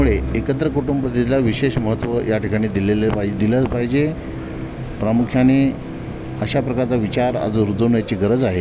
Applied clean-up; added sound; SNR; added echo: none; Musical instrument; 10 dB; none.